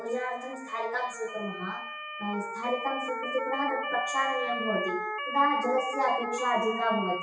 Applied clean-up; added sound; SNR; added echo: classical method WPE with log-MMSE.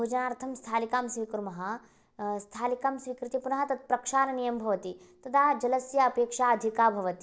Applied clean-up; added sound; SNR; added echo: none; none; none; none.